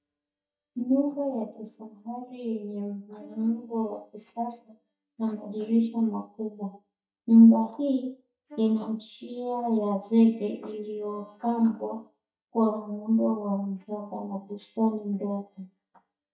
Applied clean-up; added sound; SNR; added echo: neural mask model DeepFilterNet 3.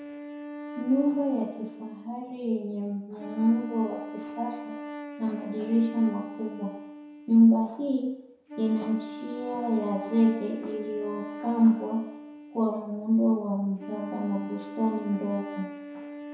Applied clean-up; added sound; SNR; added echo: none; Wind instrument, woodwind instrument; 12 dB; reverberation time 0.7 s.